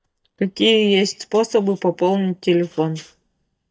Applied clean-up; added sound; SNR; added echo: neural mask model DeepFilterNet 3.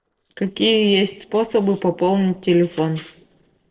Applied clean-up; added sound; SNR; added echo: neural separator model SepFormer DNS4.